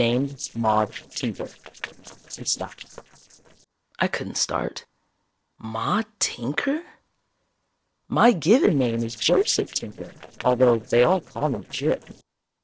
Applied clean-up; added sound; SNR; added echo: neural separator model SepFormer DNS4.